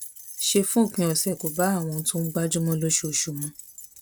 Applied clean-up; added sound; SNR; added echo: none; Keys jangling; 12 dB; none.